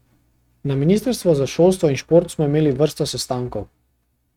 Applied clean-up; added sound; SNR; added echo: neural mask model RNNoise.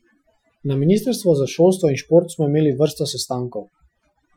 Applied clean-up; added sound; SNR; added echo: classical method Wiener filter.